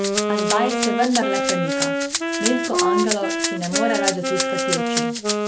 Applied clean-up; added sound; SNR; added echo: none; Rattle (instrument) + Wind instrument, woodwind instrument; -4 dB; none.